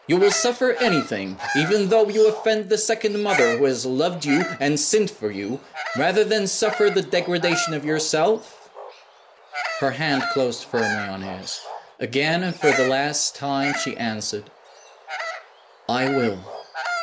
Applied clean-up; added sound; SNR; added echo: none; Bird vocalization, bird call, bird song; 9 dB; none.